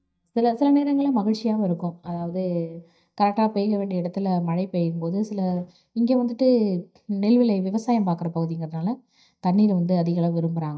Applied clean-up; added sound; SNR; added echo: neural mask model DeepFilterNet 3.